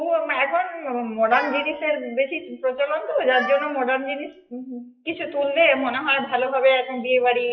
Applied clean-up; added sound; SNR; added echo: classical method WPE with log-MMSE.